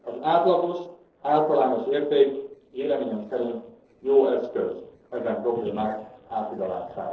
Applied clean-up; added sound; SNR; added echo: neural separator model SepFormer DNS4.